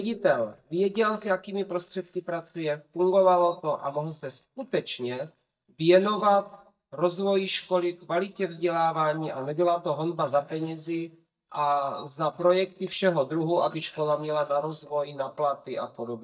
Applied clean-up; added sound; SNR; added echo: neural mask model DeepFilterNet 3.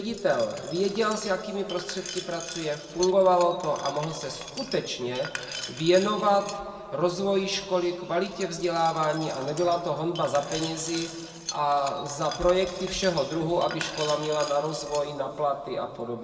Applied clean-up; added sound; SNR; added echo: none; Glass; 14 dB; reverberation time 2.2 s.